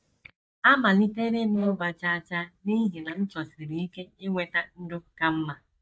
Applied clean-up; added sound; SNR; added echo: neural mask model DeepFilterNet 3.